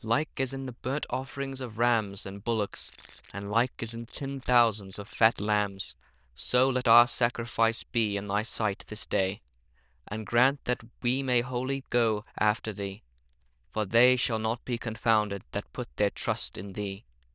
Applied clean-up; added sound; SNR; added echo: neural diffusion model UNIVERSE++.